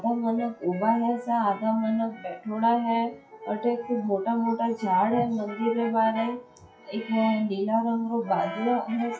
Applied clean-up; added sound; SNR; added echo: classical method WPE with log-MMSE.